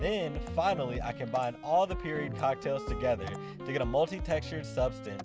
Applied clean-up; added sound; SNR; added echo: none; Wind instrument, woodwind instrument; 13 dB; none.